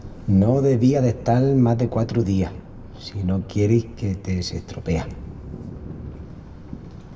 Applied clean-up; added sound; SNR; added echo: none; Thunder; 15 dB; reverberation time 0.9 s.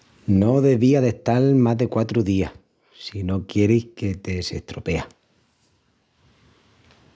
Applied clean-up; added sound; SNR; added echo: none; none; none; none.